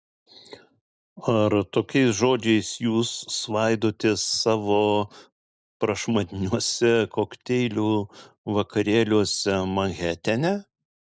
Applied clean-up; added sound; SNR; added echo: none; none; none; none.